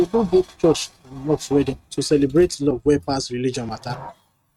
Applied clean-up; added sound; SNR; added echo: neural mask model RNNoise.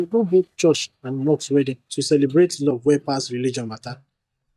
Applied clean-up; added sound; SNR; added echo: neural mask model DeepFilterNet 3.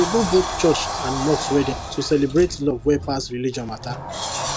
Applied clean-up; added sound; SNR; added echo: none; Sliding door; 6 dB; none.